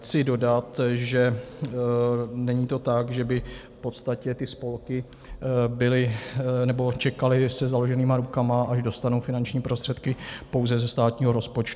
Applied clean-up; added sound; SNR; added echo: none; none; none; none.